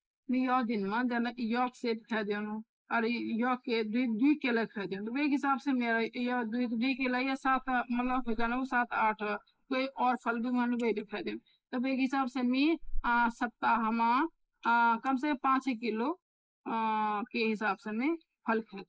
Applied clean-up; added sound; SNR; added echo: neural mask model Resemble Enhance denoiser.